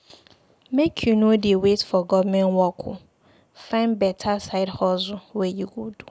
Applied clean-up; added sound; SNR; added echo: none; none; none; none.